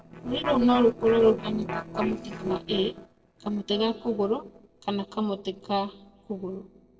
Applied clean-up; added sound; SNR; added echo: neural separator model SepFormer DNS4.